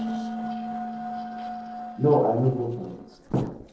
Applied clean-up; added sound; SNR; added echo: neural separator model SepFormer DNS4.